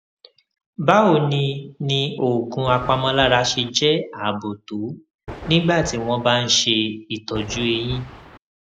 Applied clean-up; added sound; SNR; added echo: none; Thunder; 14 dB; none.